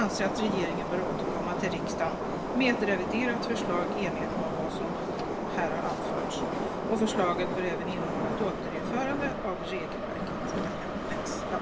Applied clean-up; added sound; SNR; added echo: none; Subway, metro, underground; -1 dB; reverberation time 1.5 s.